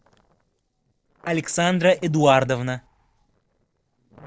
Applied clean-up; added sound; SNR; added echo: neural separator model SepFormer DNS4.